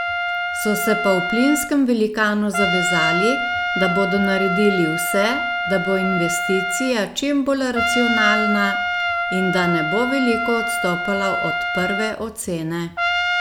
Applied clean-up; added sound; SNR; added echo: none; Trumpet; 1 dB; none.